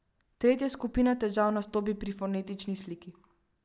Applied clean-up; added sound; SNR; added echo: none; none; none; none.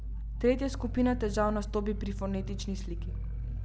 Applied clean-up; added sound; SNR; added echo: none; Growling; 3 dB; none.